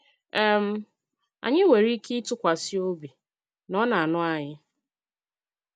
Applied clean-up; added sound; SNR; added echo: none; none; none; none.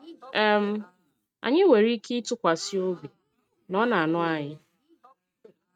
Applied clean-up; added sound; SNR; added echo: neural mask model RNNoise.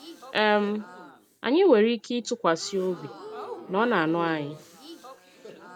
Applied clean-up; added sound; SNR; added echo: none; Crowd / Gasp; 17 dB; none.